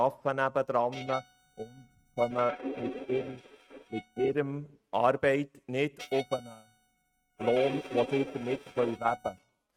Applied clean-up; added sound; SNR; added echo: neural mask model RNNoise.